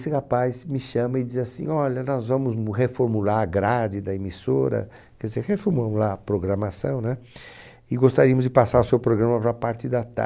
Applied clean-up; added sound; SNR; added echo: none; none; none; none.